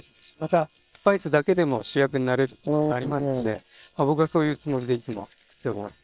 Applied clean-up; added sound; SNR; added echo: neural separator model SepFormer WHAM!.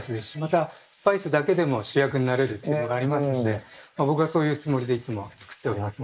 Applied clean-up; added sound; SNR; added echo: neural mask model Resemble Enhance denoiser.